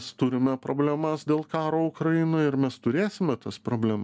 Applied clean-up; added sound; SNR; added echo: none; none; none; none.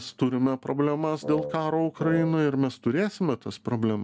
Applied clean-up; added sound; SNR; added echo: none; Wind instrument, woodwind instrument; 10 dB; none.